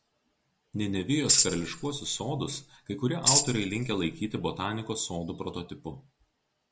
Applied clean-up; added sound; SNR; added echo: none; Tambourine; -2 dB; none.